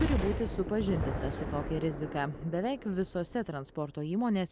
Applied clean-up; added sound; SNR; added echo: none; Explosion; 5 dB; none.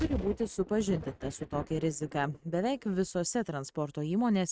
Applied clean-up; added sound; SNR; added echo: neural mask model RNNoise.